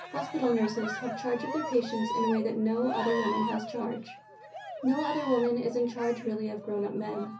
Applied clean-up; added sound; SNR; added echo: none; Cheering; 8 dB; reverberation time 0.3 s.